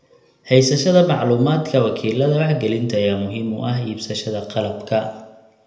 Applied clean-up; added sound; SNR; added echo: none; none; none; reverberation time 0.8 s.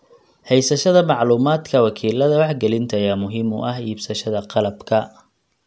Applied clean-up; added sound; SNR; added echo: none; none; none; none.